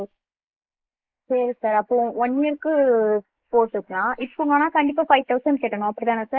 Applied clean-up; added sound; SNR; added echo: neural mask model Resemble Enhance denoiser.